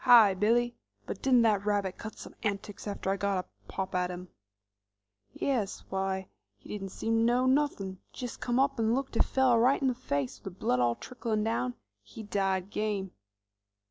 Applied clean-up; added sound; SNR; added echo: none; none; none; none.